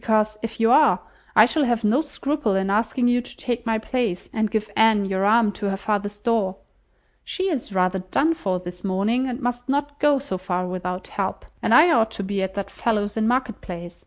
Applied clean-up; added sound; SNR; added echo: none; none; none; none.